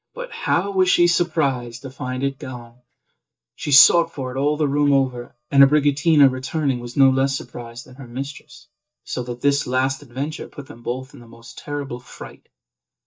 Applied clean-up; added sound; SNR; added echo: neural mask model DeepFilterNet 3.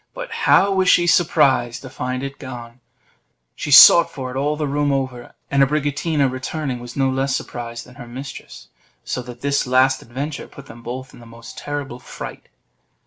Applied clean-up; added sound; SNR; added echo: none; none; none; none.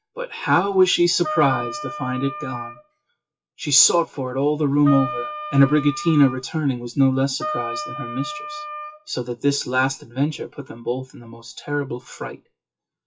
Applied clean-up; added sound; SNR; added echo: classical method WPE with log-MMSE.